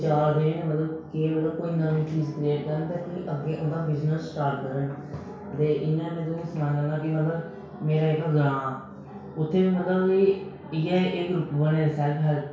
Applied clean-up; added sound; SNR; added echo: none; none; none; reverberation time 0.6 s.